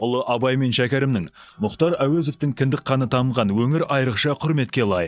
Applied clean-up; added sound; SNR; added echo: neural mask model DeepFilterNet 3.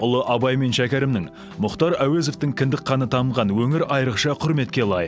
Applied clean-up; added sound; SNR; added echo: none; none; none; none.